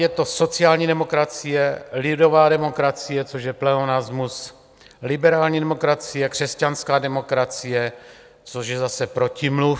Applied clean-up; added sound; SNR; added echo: none; none; none; none.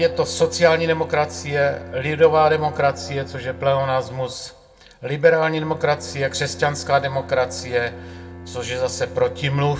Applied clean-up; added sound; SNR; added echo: none; Bowed string instrument; 17 dB; reverberation time 0.2 s.